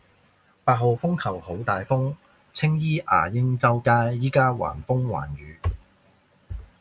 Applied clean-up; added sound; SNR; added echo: none; none; none; none.